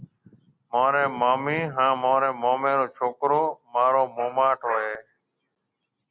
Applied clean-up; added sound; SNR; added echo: none; none; none; none.